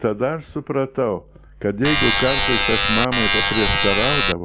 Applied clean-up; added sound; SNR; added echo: none; Alarm; -3 dB; none.